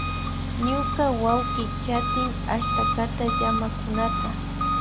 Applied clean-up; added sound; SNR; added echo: none; Engine; -2 dB; none.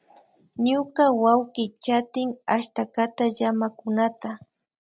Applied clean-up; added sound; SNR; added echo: none; none; none; none.